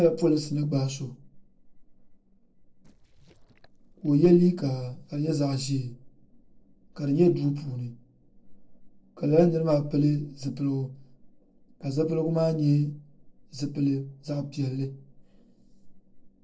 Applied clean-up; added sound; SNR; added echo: neural separator model SepFormer DNS4.